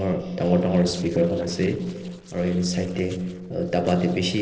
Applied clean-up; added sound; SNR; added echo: neural separator model SepFormer DNS4.